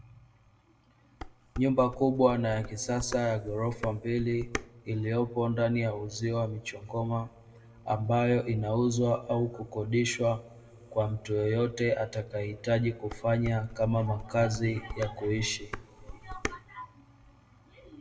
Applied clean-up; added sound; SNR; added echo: none; Dishes, pots, and pans; 13 dB; reverberation time 1.2 s.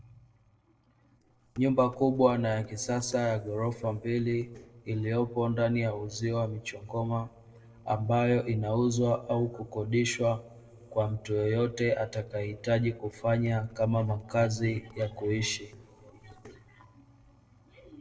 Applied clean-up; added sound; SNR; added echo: neural separator model SepFormer DNS4.